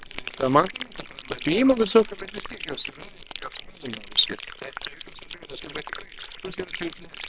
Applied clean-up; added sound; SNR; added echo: neural separator model SepFormer WHAMR!.